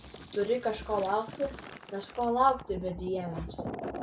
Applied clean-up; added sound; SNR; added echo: none; Fill (with liquid); 11 dB; none.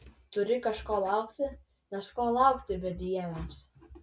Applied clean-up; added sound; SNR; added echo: none; none; none; none.